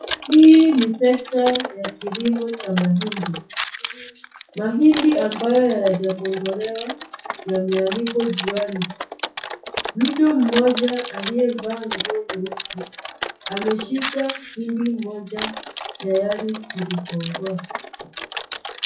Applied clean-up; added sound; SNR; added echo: classical method WPE with log-MMSE.